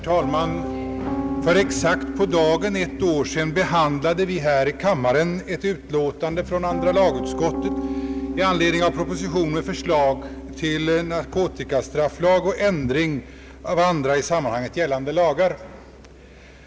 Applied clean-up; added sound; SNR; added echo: none; Piano; 9 dB; none.